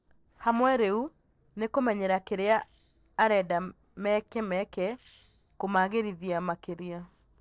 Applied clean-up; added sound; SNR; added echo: neural separator model SepFormer DNS4.